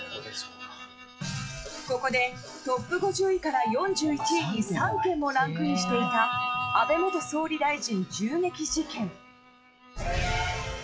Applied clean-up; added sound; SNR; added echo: classical method log-MMSE.